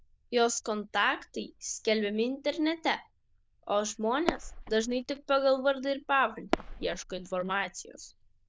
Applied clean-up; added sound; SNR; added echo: neural diffusion model UNIVERSE++.